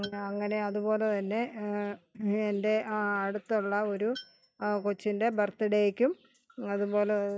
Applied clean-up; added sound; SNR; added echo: neural mask model RNNoise.